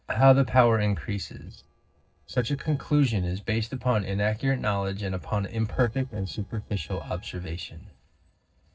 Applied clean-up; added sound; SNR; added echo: neural separator model SepFormer DNS4.